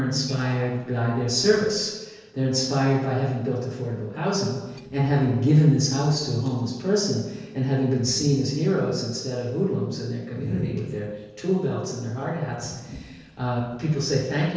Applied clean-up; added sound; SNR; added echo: neural separator model SepFormer DNS4.